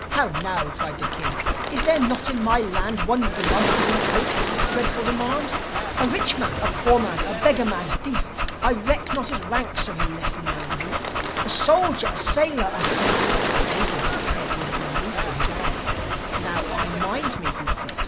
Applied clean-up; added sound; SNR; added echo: none; Bird + Dog; -2 dB; none.